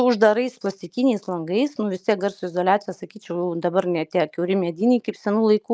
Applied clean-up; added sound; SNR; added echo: none; none; none; none.